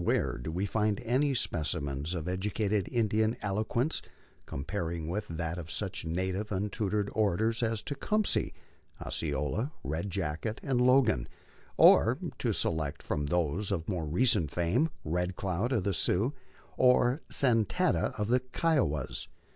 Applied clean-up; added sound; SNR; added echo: none; none; none; none.